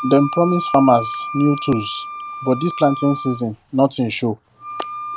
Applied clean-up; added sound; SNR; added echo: none; Wind instrument, woodwind instrument; 10 dB; none.